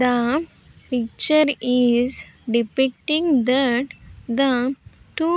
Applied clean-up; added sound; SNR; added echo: none; none; none; none.